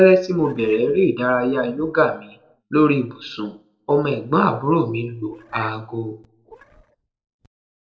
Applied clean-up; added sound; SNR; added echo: neural separator model SepFormer DNS4.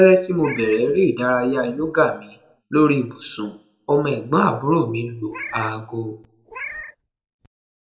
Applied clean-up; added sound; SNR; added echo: none; Meow; 16 dB; reverberation time 0.3 s.